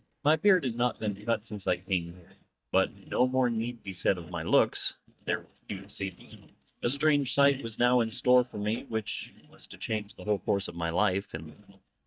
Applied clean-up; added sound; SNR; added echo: neural mask model DeepFilterNet 3.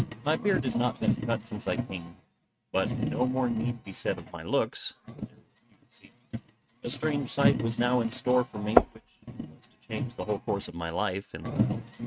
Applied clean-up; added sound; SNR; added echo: neural mask model RNNoise.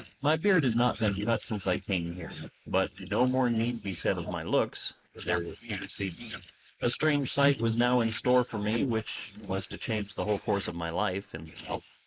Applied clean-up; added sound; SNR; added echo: neural mask model Resemble Enhance denoiser.